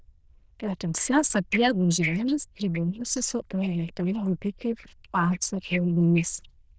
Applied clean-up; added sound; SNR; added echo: neural diffusion model UNIVERSE++.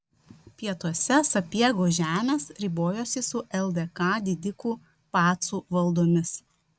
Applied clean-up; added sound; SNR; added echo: none; none; none; none.